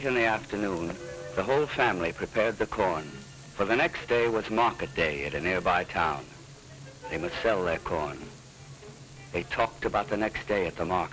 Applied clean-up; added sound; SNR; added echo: none; Frying (food); 19 dB; none.